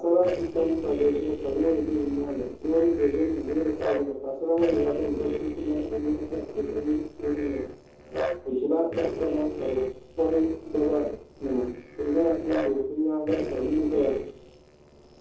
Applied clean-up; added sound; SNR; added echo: neural separator model SepFormer DNS4.